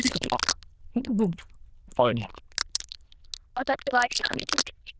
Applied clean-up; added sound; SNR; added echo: neural diffusion model UNIVERSE++.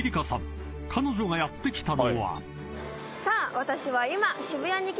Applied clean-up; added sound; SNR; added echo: none; none; none; none.